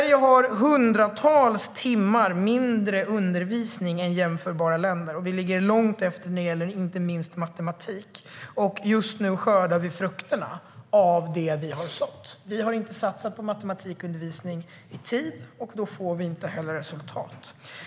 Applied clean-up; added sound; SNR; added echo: none; none; none; none.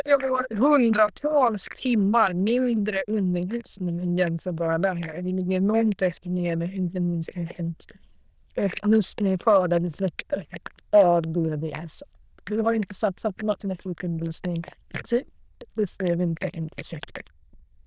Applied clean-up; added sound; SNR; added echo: neural diffusion model UNIVERSE++.